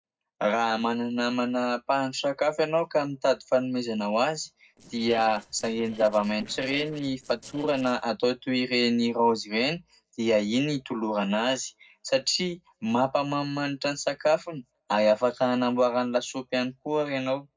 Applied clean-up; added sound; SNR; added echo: neural separator model SepFormer DNS4.